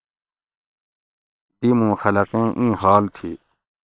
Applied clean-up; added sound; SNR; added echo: neural separator model SepFormer WHAM!.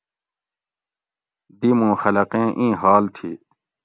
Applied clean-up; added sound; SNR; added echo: none; none; none; none.